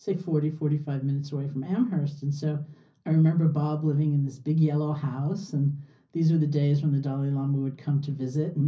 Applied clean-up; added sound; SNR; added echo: none; none; none; reverberation time 0.5 s.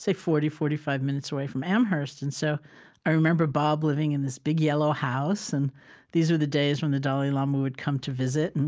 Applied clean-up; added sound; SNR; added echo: none; none; none; none.